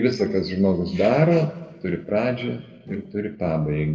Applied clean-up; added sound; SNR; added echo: neural separator model SepFormer DNS4.